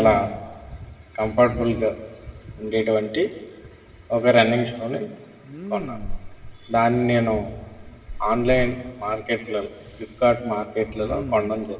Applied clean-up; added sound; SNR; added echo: none; Respiratory sounds; 13 dB; reverberation time 1.8 s.